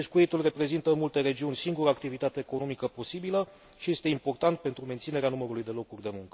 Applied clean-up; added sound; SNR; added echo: none; none; none; none.